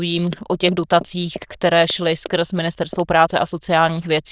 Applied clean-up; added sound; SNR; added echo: neural diffusion model UNIVERSE++.